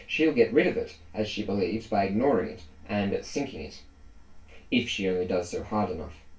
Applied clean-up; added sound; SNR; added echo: none; none; none; reverberation time 0.2 s.